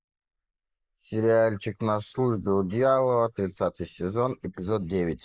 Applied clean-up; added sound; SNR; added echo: neural mask model Resemble Enhance denoiser.